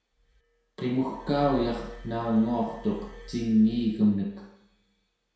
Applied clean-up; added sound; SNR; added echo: none; Glass; 19 dB; reverberation time 0.7 s.